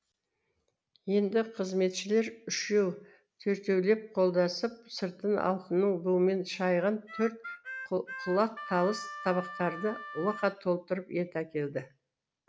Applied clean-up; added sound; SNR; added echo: none; Harmonica; 11 dB; none.